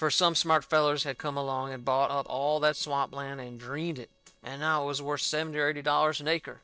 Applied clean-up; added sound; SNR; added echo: neural separator model SepFormer DNS4.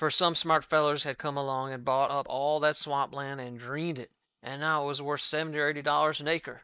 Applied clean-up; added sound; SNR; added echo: neural mask model Resemble Enhance denoiser.